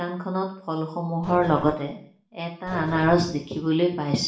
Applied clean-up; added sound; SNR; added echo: none; Growling; 13 dB; reverberation time 0.5 s.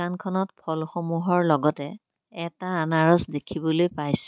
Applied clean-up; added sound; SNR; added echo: none; none; none; none.